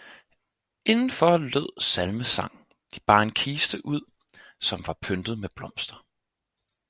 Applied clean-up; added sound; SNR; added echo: none; none; none; none.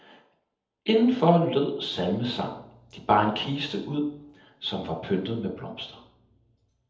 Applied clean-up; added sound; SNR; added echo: none; none; none; reverberation time 0.7 s.